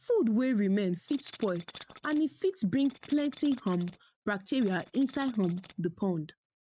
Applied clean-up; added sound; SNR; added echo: neural mask model RNNoise.